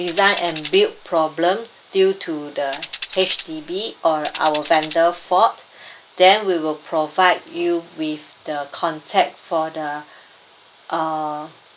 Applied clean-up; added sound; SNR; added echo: none; Tambourine; 14 dB; none.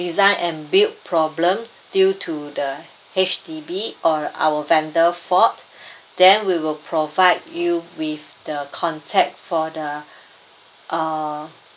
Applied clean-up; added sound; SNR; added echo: none; none; none; none.